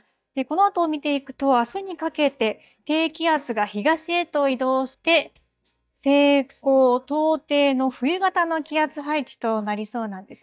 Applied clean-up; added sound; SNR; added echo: neural mask model DeepFilterNet 3.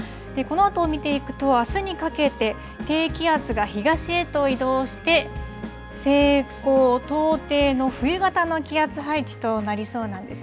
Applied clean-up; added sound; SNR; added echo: none; none; none; none.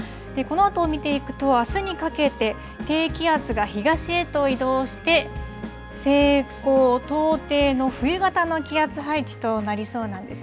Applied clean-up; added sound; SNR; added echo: none; Wind instrument, woodwind instrument; 20 dB; none.